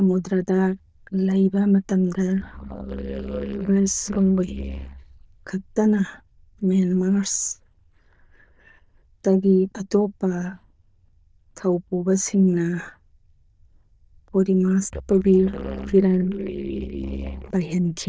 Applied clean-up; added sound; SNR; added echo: neural diffusion model UNIVERSE++.